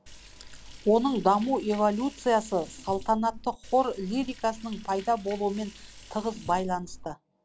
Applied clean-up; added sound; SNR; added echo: none; Liquid; 17 dB; none.